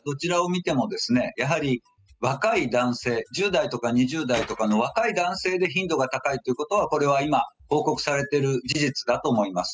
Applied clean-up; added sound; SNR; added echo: classical method spectral subtraction.